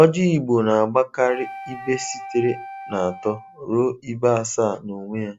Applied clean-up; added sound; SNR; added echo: none; Wind instrument, woodwind instrument; 15 dB; none.